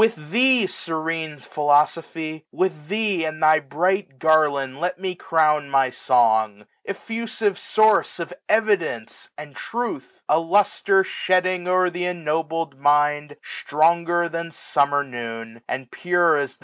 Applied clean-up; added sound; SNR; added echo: none; none; none; none.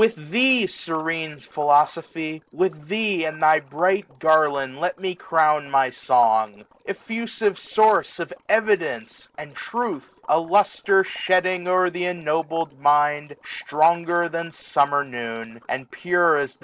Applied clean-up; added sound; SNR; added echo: neural separator model SepFormer DNS4.